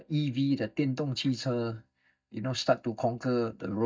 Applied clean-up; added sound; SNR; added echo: neural mask model DeepFilterNet 3.